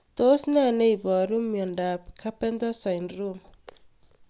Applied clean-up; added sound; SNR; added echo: none; none; none; none.